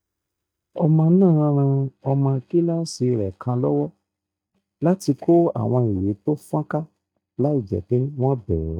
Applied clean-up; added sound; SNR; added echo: neural mask model DeepFilterNet 3.